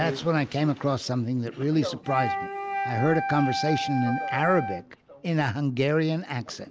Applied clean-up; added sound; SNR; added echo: none; Wind instrument, woodwind instrument; 4 dB; none.